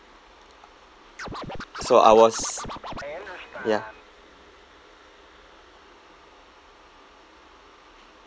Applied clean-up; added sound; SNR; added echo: none; Scratching (performance technique); 11 dB; none.